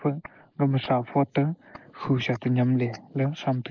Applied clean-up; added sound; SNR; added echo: neural mask model Resemble Enhance denoiser.